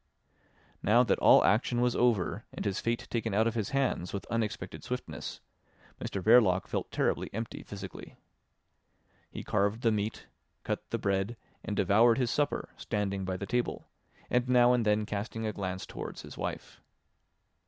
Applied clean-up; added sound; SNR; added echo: none; none; none; none.